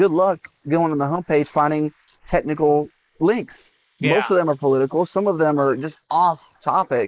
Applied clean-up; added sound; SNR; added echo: neural mask model Resemble Enhance denoiser.